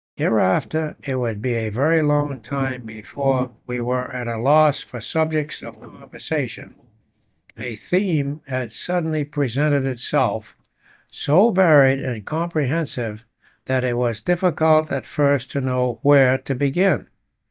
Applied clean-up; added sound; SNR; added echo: neural mask model DeepFilterNet 3.